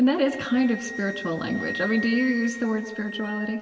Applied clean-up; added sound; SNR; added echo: none; Wind instrument, woodwind instrument; 11 dB; reverberation time 2.7 s.